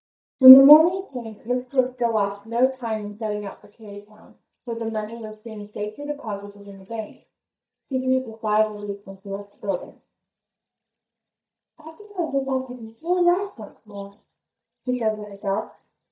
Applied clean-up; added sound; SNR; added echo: neural mask model DeepFilterNet 3.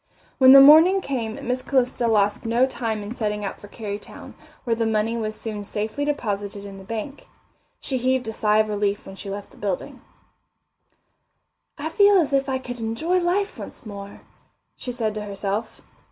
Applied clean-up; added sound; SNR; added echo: none; none; none; none.